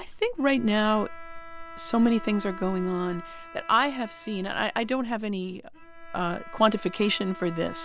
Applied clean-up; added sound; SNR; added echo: none; Bowed string instrument; 17 dB; none.